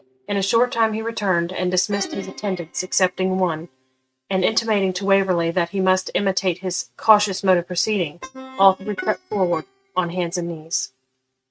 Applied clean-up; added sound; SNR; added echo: neural mask model RNNoise.